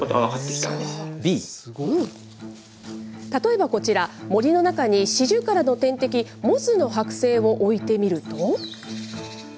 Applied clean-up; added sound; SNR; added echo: none; none; none; none.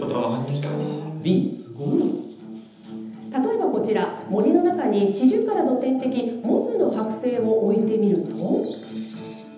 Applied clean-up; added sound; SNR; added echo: none; none; none; reverberation time 0.9 s.